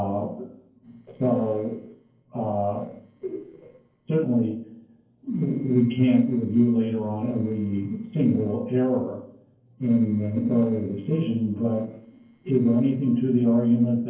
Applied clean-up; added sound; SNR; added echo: neural separator model SepFormer DNS4.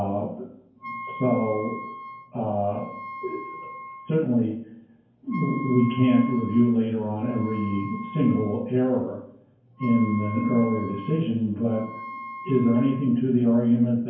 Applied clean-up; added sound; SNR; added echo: none; Wind instrument, woodwind instrument; 14 dB; reverberation time 0.9 s.